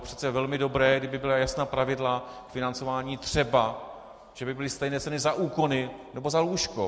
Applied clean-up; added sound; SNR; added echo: none; none; none; none.